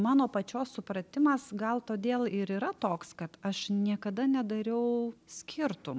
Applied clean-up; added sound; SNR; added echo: none; none; none; none.